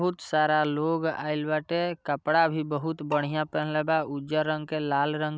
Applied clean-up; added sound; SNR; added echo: none; Bowed string instrument; 17 dB; none.